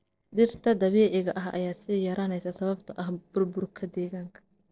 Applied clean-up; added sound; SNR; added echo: neural separator model SepFormer DNS4.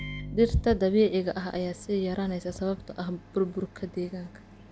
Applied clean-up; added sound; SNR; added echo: none; Microwave oven; 15 dB; none.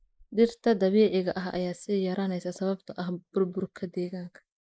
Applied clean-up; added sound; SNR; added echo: neural mask model Resemble Enhance denoiser.